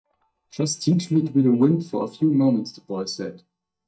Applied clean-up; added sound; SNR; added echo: neural mask model DeepFilterNet 3.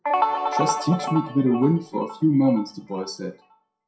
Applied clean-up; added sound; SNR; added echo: classical method WPE with log-MMSE.